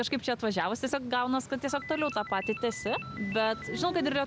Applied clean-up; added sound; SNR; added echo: none; Ringtone; 11 dB; none.